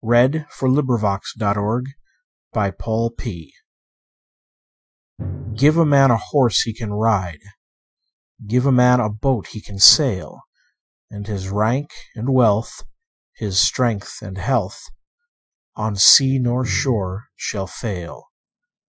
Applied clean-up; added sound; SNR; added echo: classical method Wiener filter.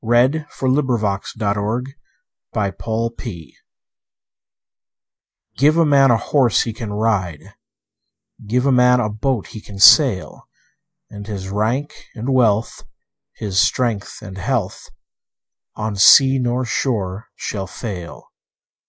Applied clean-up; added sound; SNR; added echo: neural mask model Resemble Enhance denoiser.